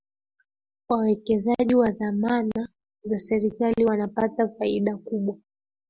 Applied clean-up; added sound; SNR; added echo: none; none; none; none.